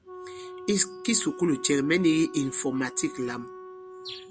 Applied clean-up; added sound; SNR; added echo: none; Wind instrument, woodwind instrument; 14 dB; none.